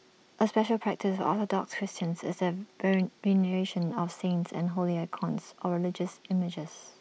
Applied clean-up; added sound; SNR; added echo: none; none; none; none.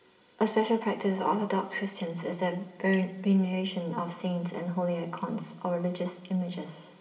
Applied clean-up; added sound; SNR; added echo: none; none; none; reverberation time 1.6 s.